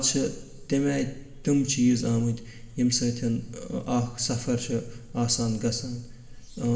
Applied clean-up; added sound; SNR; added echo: none; none; none; reverberation time 0.9 s.